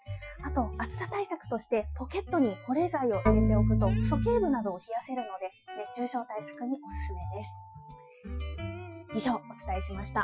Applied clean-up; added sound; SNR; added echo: classical method Wiener filter.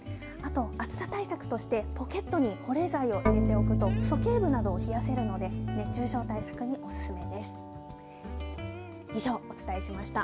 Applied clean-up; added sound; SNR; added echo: none; Organ; -4 dB; none.